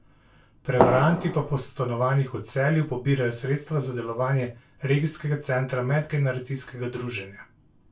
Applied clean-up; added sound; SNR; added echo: none; Fireworks; -1 dB; reverberation time 0.3 s.